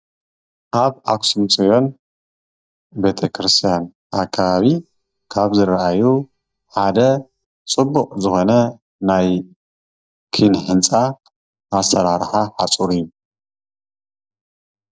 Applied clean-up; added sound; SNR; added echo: neural mask model DeepFilterNet 3.